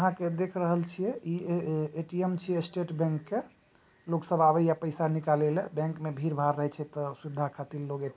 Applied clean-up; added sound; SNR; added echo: none; none; none; none.